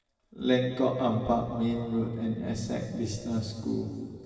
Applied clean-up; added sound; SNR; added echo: none; none; none; reverberation time 2.4 s.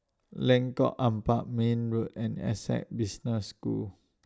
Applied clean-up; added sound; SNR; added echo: none; none; none; none.